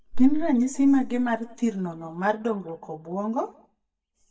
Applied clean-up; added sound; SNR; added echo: neural mask model DeepFilterNet 3.